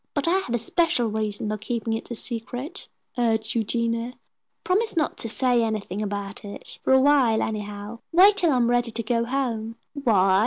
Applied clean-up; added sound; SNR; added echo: none; none; none; none.